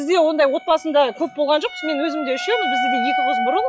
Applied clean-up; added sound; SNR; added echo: classical method log-MMSE.